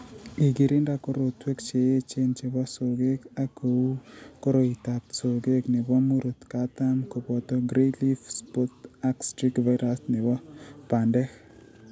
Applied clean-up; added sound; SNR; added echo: none; none; none; none.